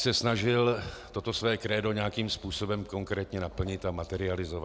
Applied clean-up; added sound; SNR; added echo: none; none; none; none.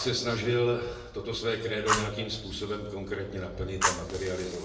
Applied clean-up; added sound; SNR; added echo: none; Fire; 5 dB; reverberation time 0.9 s.